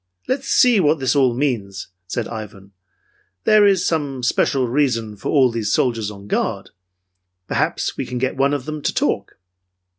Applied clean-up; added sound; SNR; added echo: none; none; none; none.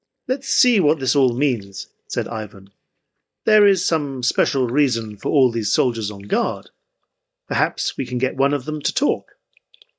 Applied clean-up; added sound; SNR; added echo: neural mask model DeepFilterNet 3.